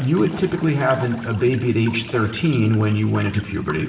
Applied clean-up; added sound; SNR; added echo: none; Walk, footsteps / Stream / Trickle, dribble / Chirp, tweet; 18 dB; reverberation time 1.0 s.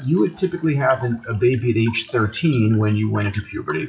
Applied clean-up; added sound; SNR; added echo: classical method WPE with log-MMSE.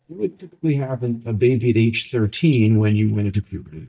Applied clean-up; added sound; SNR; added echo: neural mask model DeepFilterNet 3.